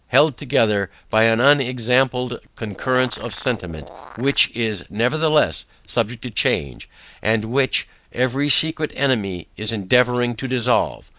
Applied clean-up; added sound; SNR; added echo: none; Animal; 18 dB; none.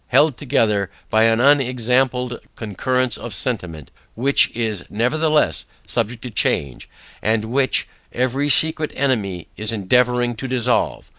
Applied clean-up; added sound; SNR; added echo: none; none; none; none.